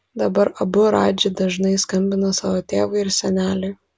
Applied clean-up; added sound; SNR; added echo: none; none; none; none.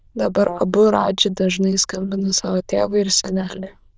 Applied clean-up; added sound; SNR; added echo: neural diffusion model UNIVERSE++.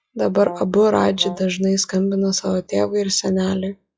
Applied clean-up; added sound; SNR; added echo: classical method log-MMSE.